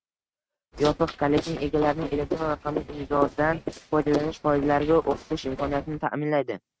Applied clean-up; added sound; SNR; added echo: neural mask model RNNoise.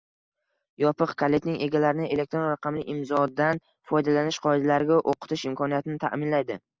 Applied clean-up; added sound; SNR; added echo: none; none; none; none.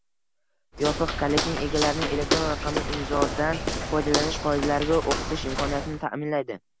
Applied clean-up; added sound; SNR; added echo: none; Walk, footsteps; 2 dB; none.